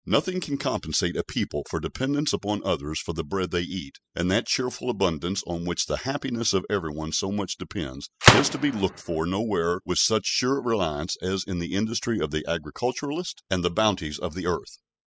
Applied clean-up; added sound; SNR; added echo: classical method spectral subtraction.